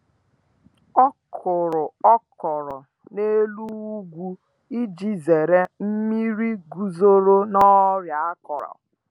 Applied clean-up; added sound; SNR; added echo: none; none; none; none.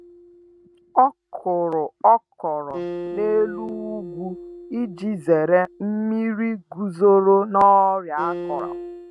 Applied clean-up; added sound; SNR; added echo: neural mask model RNNoise.